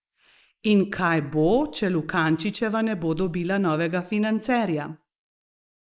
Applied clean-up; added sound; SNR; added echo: neural mask model Resemble Enhance denoiser.